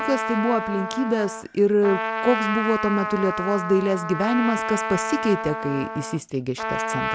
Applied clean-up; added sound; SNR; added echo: none; Trumpet; 5 dB; none.